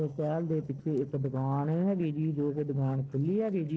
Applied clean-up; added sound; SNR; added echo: neural separator model SepFormer DNS4.